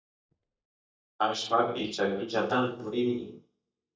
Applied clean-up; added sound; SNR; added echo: neural mask model DeepFilterNet 3.